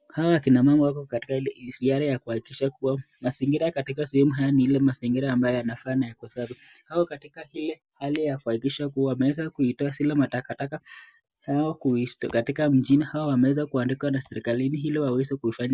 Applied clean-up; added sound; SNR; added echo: none; none; none; none.